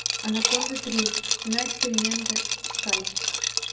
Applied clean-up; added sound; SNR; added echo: none; Liquid; -5 dB; reverberation time 0.7 s.